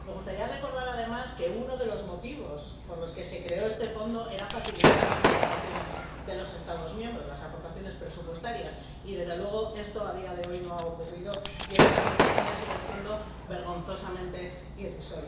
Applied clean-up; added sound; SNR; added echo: none; Gunshot, gunfire / Fireworks; -5 dB; reverberation time 0.6 s.